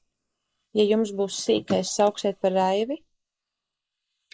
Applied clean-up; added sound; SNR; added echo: neural mask model Resemble Enhance denoiser.